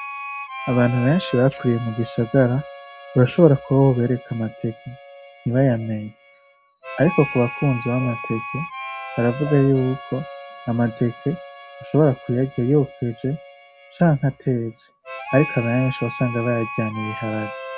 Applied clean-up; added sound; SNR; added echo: none; Harmonica; 13 dB; none.